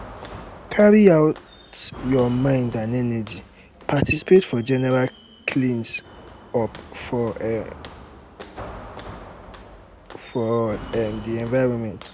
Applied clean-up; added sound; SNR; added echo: none; Walk, footsteps; 18 dB; none.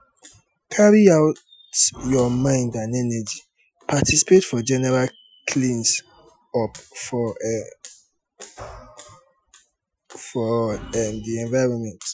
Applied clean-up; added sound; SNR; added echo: classical method Wiener filter.